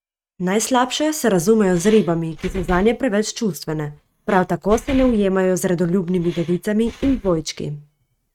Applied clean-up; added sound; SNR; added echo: neural mask model RNNoise.